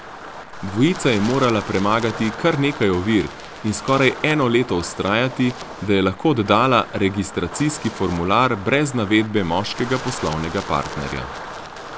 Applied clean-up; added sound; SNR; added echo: none; Wind; 12 dB; none.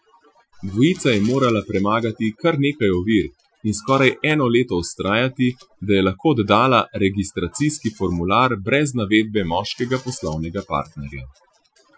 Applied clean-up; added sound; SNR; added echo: classical method Wiener filter.